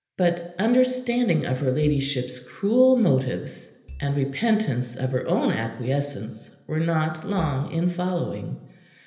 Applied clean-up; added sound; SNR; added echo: none; Marimba, xylophone / Wood; 16 dB; reverberation time 0.8 s.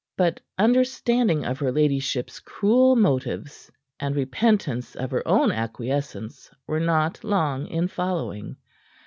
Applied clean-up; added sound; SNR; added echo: none; none; none; none.